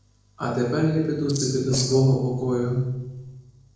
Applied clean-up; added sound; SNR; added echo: neural separator model SepFormer DNS4.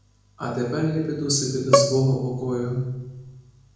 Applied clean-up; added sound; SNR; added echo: none; Bowed string instrument; 0 dB; reverberation time 0.9 s.